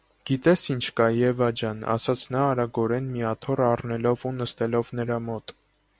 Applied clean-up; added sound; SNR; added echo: none; none; none; none.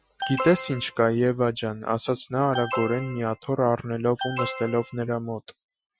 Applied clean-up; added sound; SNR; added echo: classical method Wiener filter.